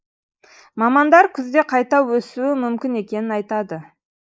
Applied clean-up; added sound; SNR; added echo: neural mask model Resemble Enhance denoiser.